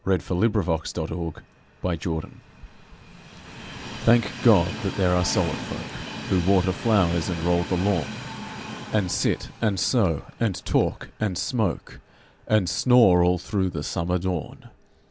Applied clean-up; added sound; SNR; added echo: none; Train; 14 dB; none.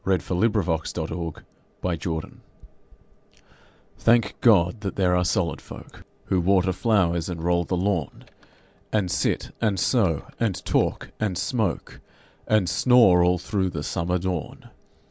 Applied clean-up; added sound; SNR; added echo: none; none; none; none.